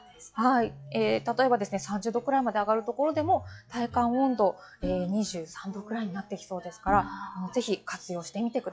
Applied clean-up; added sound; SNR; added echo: classical method log-MMSE.